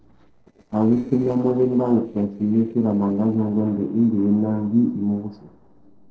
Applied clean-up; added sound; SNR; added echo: neural separator model SepFormer DNS4.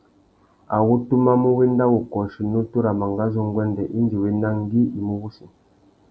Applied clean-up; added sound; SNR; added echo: none; none; none; none.